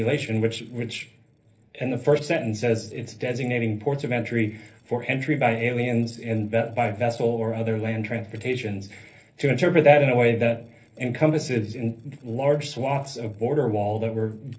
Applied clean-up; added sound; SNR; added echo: neural separator model SepFormer DNS4.